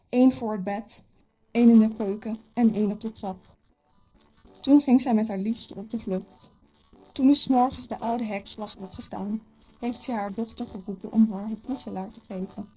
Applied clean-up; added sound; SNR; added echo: neural separator model SepFormer DNS4.